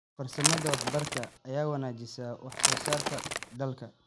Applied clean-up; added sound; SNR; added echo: none; Crackle / Crushing / Wood; -4 dB; none.